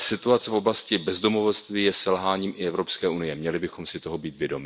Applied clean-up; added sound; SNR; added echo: none; none; none; none.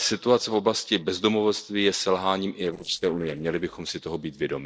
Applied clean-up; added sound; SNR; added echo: neural separator model SepFormer DNS4.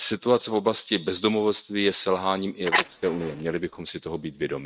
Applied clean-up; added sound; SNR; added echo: neural mask model RNNoise.